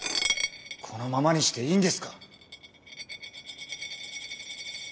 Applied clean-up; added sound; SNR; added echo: none; Coin (dropping); 5 dB; none.